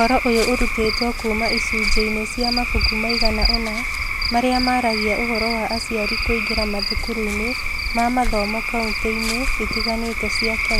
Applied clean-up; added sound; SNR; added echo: none; Cricket / Frog; -1 dB; none.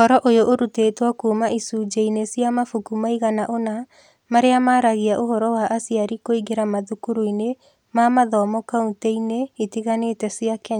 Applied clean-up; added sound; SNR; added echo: none; none; none; none.